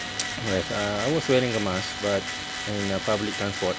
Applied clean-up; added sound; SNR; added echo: none; Tools; 6 dB; none.